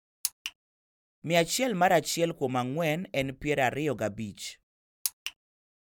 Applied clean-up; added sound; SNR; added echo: none; none; none; none.